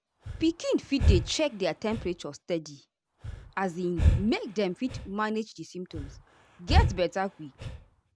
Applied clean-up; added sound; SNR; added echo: none; Breathing; -1 dB; none.